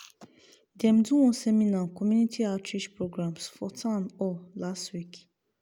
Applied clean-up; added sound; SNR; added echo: none; none; none; none.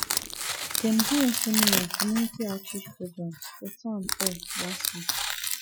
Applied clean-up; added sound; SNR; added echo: classical method Wiener filter.